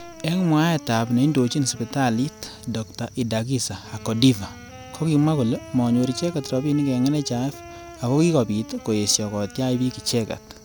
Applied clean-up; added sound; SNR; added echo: none; Wind instrument, woodwind instrument; 20 dB; none.